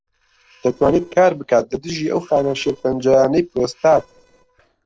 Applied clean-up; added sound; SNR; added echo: neural separator model SepFormer DNS4.